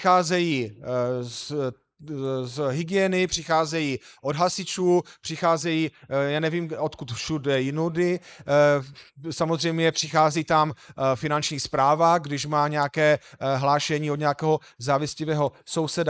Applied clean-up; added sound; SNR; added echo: neural mask model Resemble Enhance denoiser.